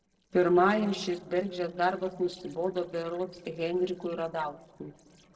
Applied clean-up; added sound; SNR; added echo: neural separator model SepFormer DNS4.